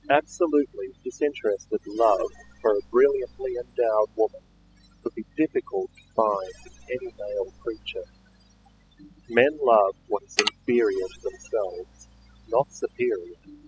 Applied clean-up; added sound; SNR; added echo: classical method spectral subtraction.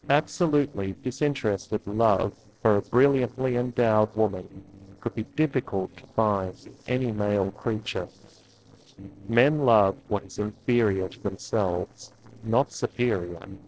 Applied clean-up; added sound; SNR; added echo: neural separator model SepFormer DNS4.